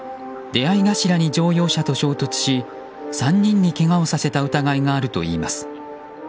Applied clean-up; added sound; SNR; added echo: none; none; none; none.